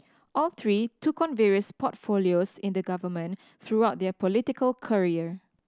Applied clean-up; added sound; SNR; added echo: none; none; none; none.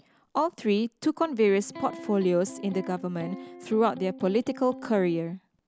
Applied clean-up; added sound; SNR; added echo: none; Electric guitar; 15 dB; none.